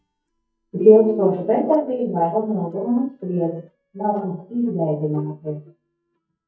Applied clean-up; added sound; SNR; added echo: neural mask model DeepFilterNet 3.